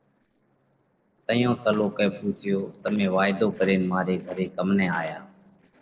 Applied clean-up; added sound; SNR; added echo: neural separator model SepFormer DNS4.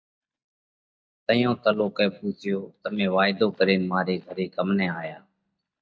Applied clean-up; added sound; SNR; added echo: neural mask model DeepFilterNet 3.